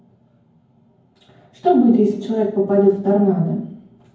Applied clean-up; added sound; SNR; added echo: none; none; none; reverberation time 0.9 s.